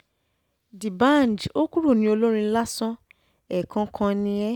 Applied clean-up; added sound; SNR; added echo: none; none; none; none.